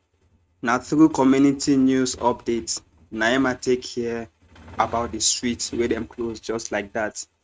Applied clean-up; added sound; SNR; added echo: neural mask model RNNoise.